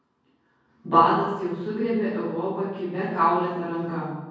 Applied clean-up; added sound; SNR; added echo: none; none; none; reverberation time 1.3 s.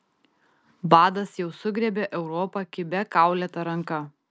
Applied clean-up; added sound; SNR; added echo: none; none; none; none.